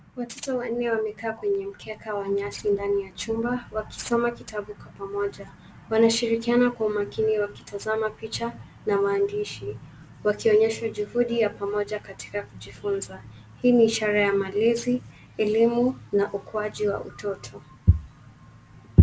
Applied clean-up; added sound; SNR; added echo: none; none; none; none.